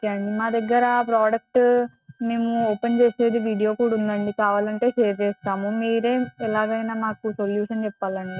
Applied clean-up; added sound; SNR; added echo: neural mask model RNNoise.